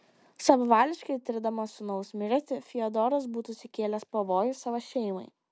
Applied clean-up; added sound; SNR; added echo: none; none; none; none.